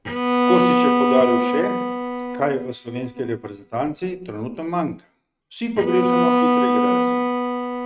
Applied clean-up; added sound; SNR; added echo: neural mask model RNNoise.